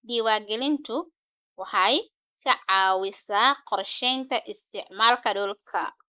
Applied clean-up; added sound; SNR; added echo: neural mask model Resemble Enhance denoiser.